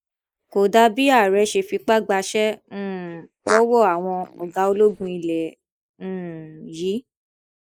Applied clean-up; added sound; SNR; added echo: neural mask model Resemble Enhance denoiser.